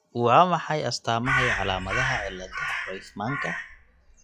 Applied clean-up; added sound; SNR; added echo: classical method log-MMSE.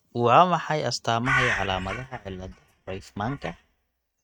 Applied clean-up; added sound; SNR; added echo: neural mask model RNNoise.